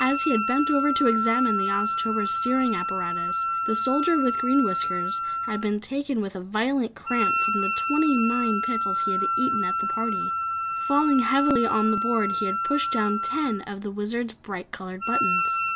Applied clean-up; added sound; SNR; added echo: none; Wind instrument, woodwind instrument; 1 dB; none.